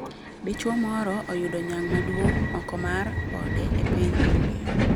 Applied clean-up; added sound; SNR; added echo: none; Subway, metro, underground; -4 dB; none.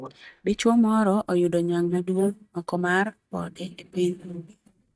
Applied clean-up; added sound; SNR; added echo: neural mask model DeepFilterNet 3.